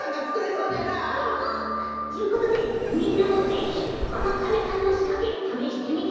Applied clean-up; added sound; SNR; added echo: none; Sliding door; 10 dB; reverberation time 2.2 s.